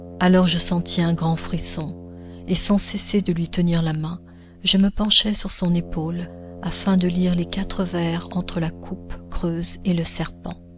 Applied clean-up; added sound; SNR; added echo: none; Brass instrument; 17 dB; none.